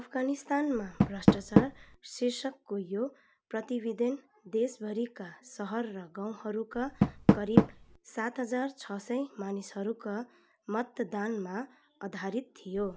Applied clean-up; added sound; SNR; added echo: none; Door; -1 dB; none.